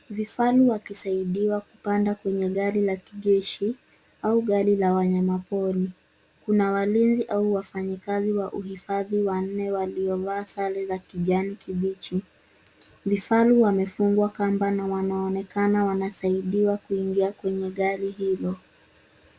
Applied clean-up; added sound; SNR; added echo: none; none; none; none.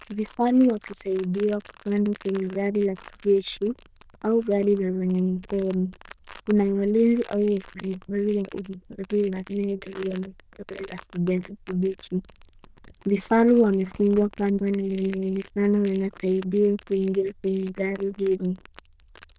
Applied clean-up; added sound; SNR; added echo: neural diffusion model UNIVERSE++.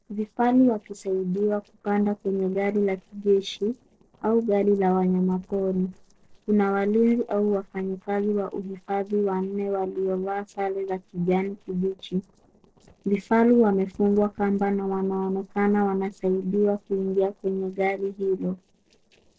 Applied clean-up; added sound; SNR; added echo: neural separator model SepFormer DNS4.